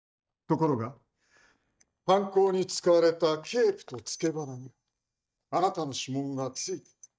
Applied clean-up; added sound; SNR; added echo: neural mask model DeepFilterNet 3.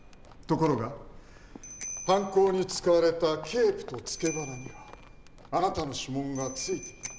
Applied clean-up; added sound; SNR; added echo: none; Livestock, farm animals, working animals + Bicycle bell; 15 dB; none.